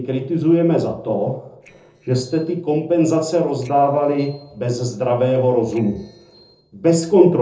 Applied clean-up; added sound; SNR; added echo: neural separator model SepFormer DNS4.